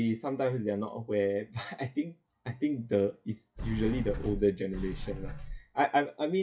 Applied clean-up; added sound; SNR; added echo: classical method WPE with log-MMSE.